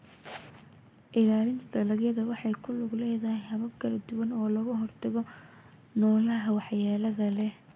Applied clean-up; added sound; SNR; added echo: none; none; none; none.